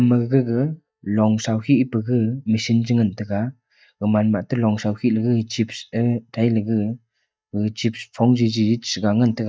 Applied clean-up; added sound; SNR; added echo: neural mask model DeepFilterNet 3.